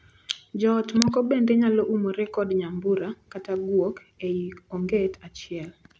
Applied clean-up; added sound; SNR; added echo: none; none; none; none.